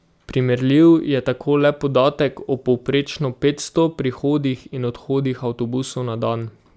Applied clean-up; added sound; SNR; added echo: none; none; none; none.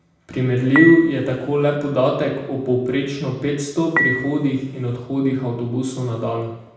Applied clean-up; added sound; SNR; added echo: none; Dishes, pots, and pans / Chink, clink; 4 dB; reverberation time 0.9 s.